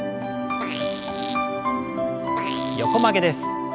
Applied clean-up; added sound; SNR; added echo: none; Fart; 15 dB; none.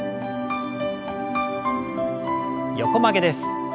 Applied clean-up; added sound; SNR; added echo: none; none; none; none.